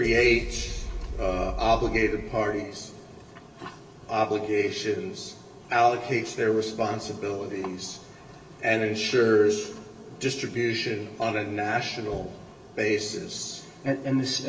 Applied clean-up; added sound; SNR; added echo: none; Boom; 7 dB; reverberation time 2.3 s.